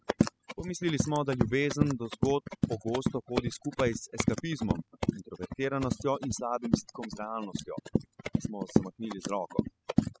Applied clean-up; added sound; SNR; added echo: classical method spectral subtraction.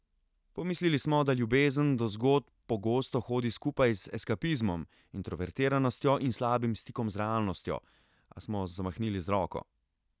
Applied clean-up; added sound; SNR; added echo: none; none; none; none.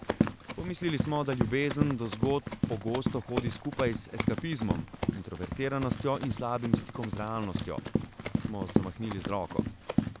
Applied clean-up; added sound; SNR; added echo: none; Run; 0 dB; none.